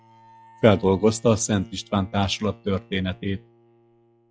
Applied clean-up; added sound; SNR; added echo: classical method log-MMSE.